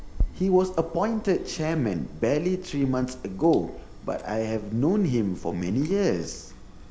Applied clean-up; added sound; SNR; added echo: none; Chewing, mastication; 11 dB; none.